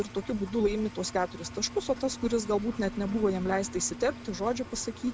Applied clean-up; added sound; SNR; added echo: none; Engine; 13 dB; none.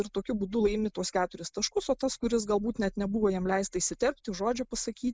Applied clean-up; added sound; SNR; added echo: none; none; none; none.